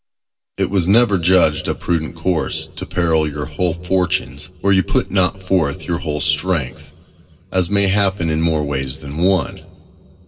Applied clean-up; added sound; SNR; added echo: none; Bowed string instrument; 19 dB; reverberation time 1.8 s.